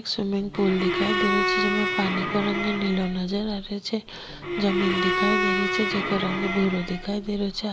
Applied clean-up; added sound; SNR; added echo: none; Bowed string instrument; 1 dB; none.